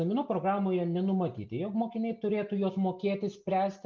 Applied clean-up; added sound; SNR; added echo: none; none; none; none.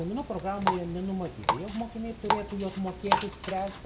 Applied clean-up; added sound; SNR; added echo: none; Water tap, faucet; -1 dB; none.